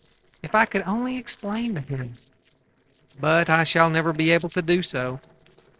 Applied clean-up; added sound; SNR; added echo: neural separator model SepFormer DNS4.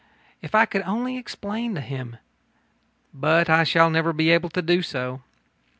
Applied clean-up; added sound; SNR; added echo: none; none; none; none.